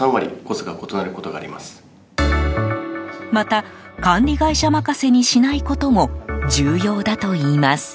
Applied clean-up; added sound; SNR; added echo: none; none; none; none.